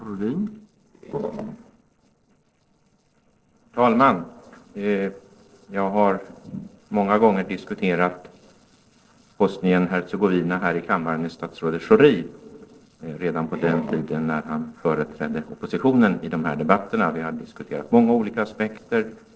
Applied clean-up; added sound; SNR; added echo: neural separator model SepFormer DNS4.